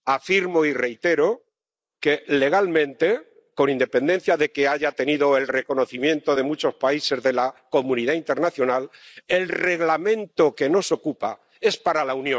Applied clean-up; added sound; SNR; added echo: neural mask model Resemble Enhance denoiser.